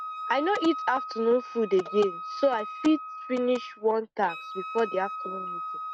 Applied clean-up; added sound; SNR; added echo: none; Wind instrument, woodwind instrument; 9 dB; none.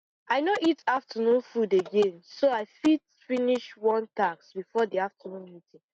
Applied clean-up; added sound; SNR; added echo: none; none; none; none.